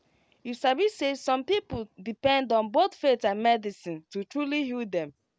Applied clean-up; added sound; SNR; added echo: none; none; none; none.